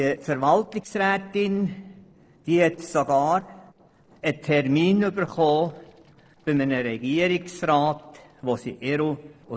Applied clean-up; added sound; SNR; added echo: neural separator model SepFormer DNS4.